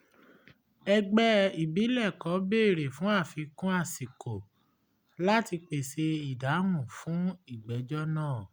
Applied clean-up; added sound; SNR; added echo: none; none; none; none.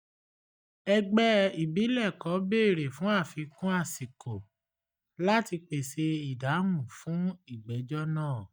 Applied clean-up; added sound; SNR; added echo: neural mask model DeepFilterNet 3.